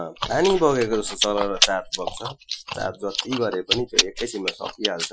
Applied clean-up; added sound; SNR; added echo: classical method Wiener filter.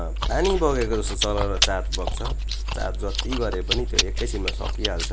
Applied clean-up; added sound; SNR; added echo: none; Chewing, mastication; -3 dB; none.